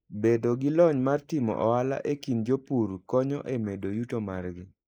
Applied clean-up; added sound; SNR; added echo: neural mask model Resemble Enhance denoiser.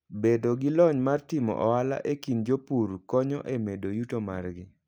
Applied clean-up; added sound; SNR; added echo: none; none; none; none.